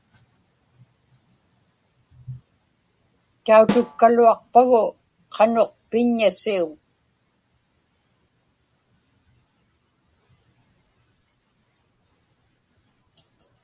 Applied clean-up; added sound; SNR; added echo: none; Snare drum; 7 dB; none.